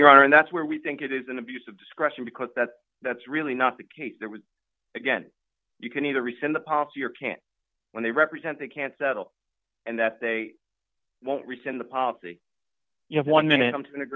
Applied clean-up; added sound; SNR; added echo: none; none; none; none.